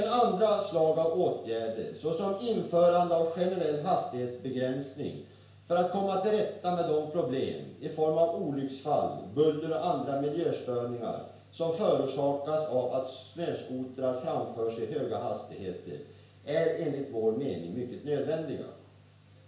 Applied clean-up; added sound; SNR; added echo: none; none; none; reverberation time 0.5 s.